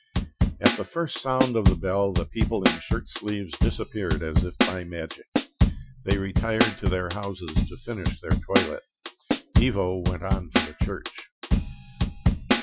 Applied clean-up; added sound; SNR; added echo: classical method Wiener filter.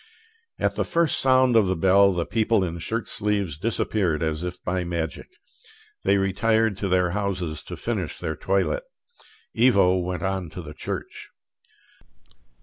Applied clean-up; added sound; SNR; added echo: none; none; none; none.